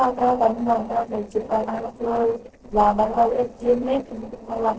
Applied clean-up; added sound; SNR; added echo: neural separator model SepFormer DNS4.